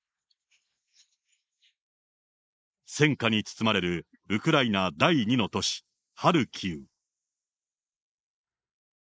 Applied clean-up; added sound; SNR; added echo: neural mask model Resemble Enhance denoiser.